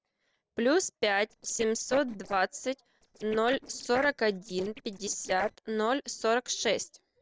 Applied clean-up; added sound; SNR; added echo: neural separator model SepFormer DNS4.